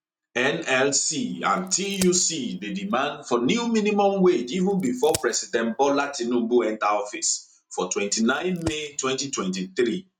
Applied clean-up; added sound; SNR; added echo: neural mask model RNNoise.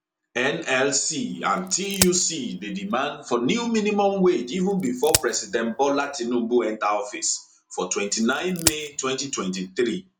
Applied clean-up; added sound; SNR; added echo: none; Crack; 7 dB; none.